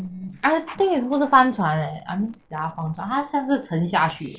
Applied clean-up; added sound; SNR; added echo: neural separator model SepFormer DNS4.